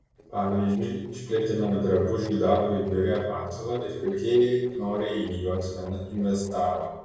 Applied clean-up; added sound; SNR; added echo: neural separator model SepFormer DNS4.